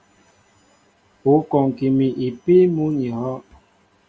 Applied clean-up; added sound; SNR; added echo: none; none; none; none.